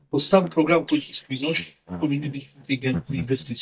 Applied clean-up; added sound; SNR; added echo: neural mask model DeepFilterNet 3.